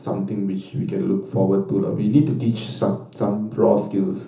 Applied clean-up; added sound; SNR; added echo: none; none; none; reverberation time 0.7 s.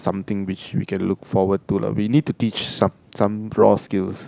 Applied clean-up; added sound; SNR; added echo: none; none; none; none.